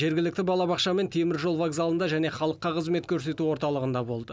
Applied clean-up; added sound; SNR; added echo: none; none; none; none.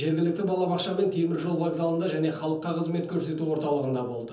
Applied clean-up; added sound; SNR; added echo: none; none; none; reverberation time 0.7 s.